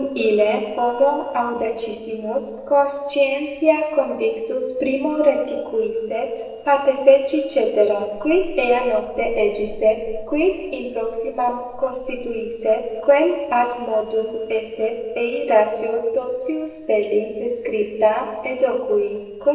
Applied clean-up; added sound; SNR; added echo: neural separator model SepFormer DNS4.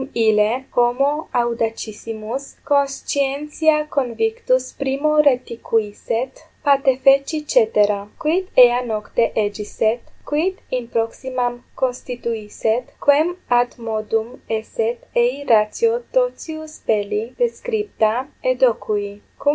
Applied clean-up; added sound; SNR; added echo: none; none; none; none.